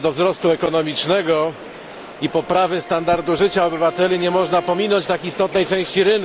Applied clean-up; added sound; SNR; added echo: none; Bird vocalization, bird call, bird song + Bowed string instrument; 18 dB; none.